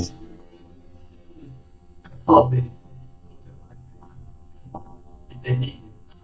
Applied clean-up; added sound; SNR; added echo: neural mask model DeepFilterNet 3.